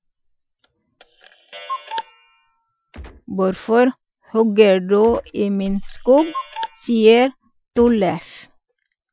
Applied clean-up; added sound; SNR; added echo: classical method Wiener filter.